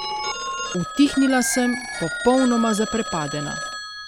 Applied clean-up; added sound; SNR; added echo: none; Telephone; 7 dB; none.